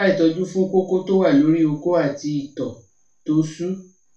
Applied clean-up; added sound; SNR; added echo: none; none; none; reverberation time 0.3 s.